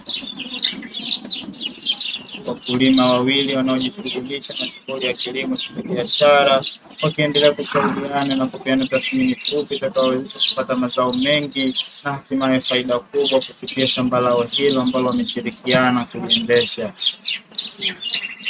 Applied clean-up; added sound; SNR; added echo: neural mask model RNNoise.